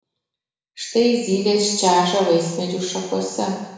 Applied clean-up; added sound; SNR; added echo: none; none; none; reverberation time 1.0 s.